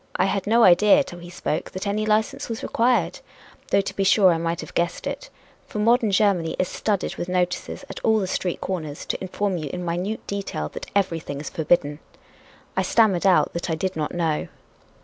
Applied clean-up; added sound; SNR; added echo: none; none; none; none.